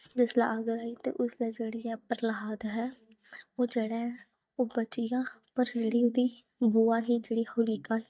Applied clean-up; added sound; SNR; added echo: neural mask model DeepFilterNet 3.